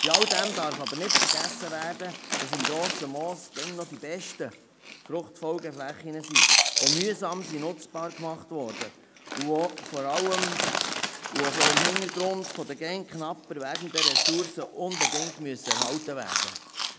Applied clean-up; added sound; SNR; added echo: none; Chewing, mastication; -4 dB; none.